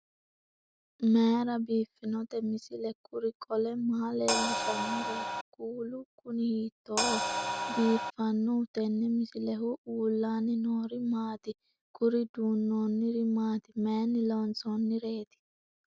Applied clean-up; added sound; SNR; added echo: none; Crash cymbal; 0 dB; none.